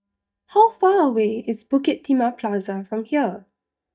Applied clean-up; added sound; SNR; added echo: neural mask model DeepFilterNet 3.